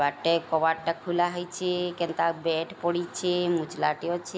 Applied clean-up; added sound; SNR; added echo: none; none; none; none.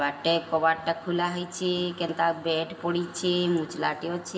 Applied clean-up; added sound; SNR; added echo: none; none; none; reverberation time 1.6 s.